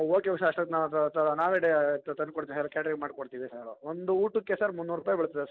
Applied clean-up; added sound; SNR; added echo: none; none; none; none.